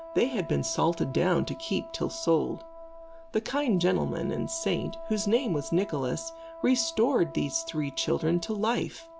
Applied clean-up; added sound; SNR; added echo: none; Wind instrument, woodwind instrument; 15 dB; none.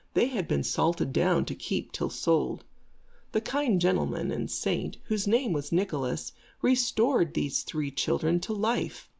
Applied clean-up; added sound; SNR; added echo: none; none; none; none.